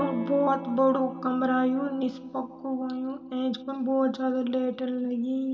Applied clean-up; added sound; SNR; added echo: none; Electric guitar / Strum; 15 dB; reverberation time 1.6 s.